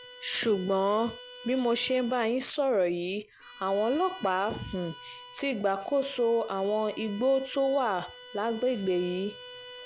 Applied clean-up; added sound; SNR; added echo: none; Bowed string instrument; 18 dB; none.